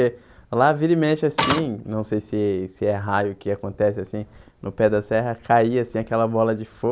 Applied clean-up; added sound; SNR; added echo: none; Printer; -1 dB; none.